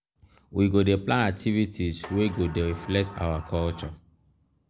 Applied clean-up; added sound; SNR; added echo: none; Sliding door; 18 dB; none.